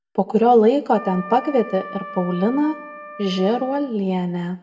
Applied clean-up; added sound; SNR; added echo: none; Wind instrument, woodwind instrument; 16 dB; reverberation time 0.5 s.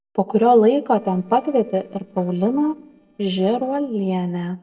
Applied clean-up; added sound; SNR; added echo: neural separator model SepFormer DNS4.